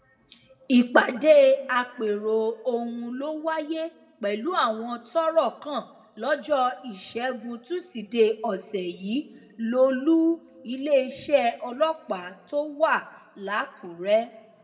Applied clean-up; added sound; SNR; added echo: none; none; none; reverberation time 1.3 s.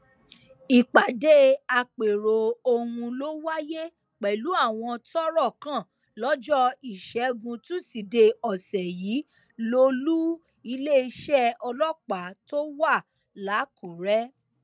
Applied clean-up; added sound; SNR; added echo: none; none; none; none.